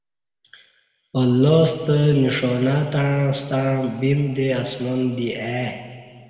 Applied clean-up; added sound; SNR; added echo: none; none; none; reverberation time 2.4 s.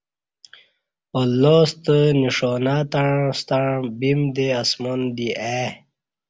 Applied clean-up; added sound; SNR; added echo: none; none; none; none.